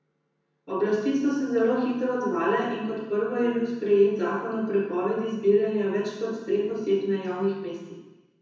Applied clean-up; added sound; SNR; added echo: none; none; none; reverberation time 1.1 s.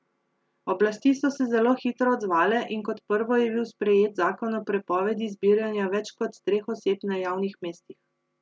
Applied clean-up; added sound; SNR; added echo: none; none; none; none.